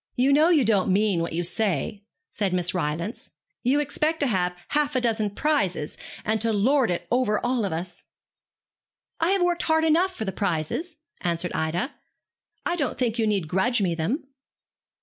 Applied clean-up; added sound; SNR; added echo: none; none; none; none.